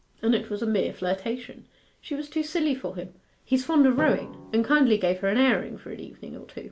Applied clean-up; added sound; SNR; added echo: none; Drum; 19 dB; none.